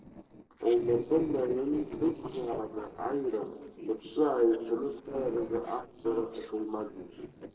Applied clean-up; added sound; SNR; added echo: neural separator model SepFormer DNS4.